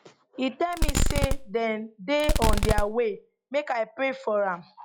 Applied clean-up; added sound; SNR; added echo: classical method log-MMSE.